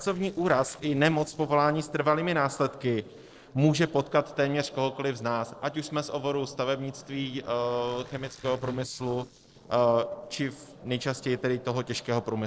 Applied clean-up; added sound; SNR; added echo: neural separator model SepFormer DNS4.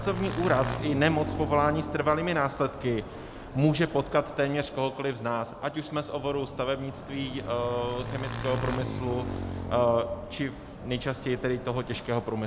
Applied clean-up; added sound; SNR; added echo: none; Motorcycle / Engine; 9 dB; none.